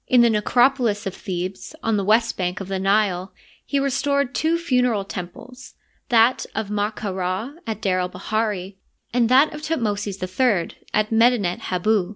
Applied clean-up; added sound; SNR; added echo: none; none; none; none.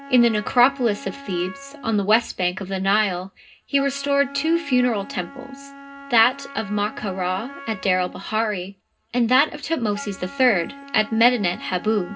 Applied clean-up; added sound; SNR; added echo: none; Wind instrument, woodwind instrument; 17 dB; reverberation time 0.2 s.